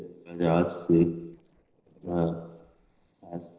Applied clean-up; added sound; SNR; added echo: neural separator model SepFormer DNS4.